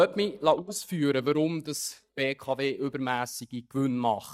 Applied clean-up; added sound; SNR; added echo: neural mask model DeepFilterNet 3.